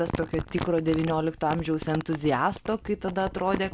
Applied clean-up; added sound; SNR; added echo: none; Crumpling, crinkling; 10 dB; none.